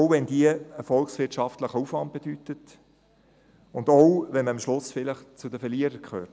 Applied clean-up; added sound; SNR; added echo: none; none; none; none.